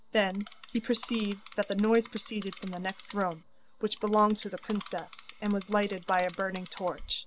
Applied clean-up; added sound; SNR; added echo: none; Insect; 15 dB; none.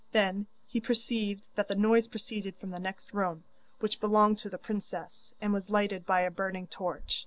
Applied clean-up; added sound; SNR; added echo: none; none; none; none.